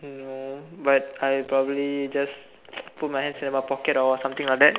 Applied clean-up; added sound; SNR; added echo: none; none; none; none.